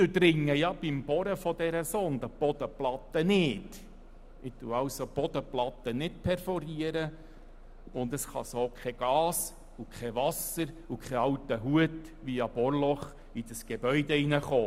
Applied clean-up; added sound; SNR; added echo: none; Bus; 18 dB; none.